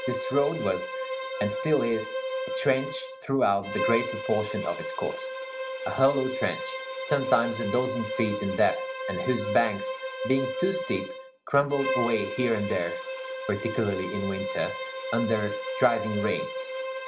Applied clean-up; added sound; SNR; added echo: none; Bowed string instrument; 4 dB; none.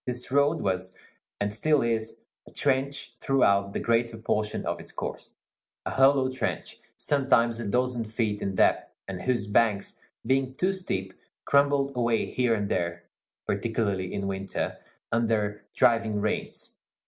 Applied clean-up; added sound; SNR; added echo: none; none; none; none.